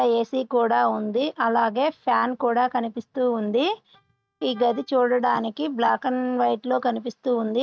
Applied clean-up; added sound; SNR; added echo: neural mask model RNNoise.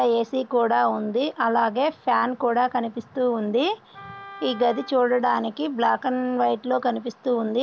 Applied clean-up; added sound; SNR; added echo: none; Wind instrument, woodwind instrument; 20 dB; none.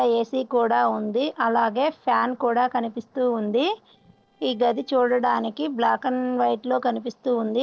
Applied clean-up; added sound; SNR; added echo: neural separator model SepFormer DNS4.